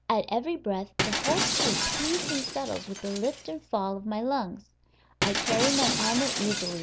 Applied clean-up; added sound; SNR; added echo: none; Shatter; 1 dB; none.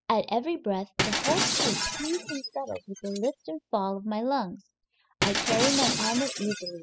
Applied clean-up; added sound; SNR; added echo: classical method spectral subtraction.